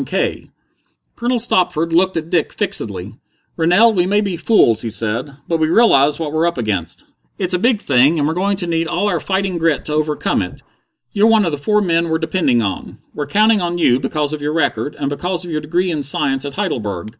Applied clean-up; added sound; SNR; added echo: neural mask model Resemble Enhance denoiser.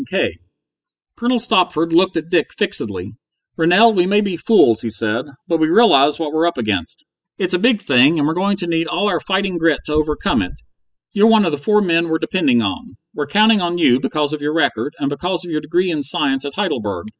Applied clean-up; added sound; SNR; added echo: classical method spectral subtraction.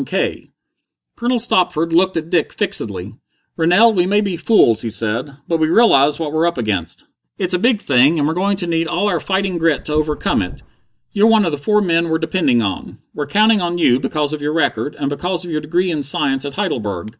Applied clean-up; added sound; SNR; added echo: neural mask model DeepFilterNet 3.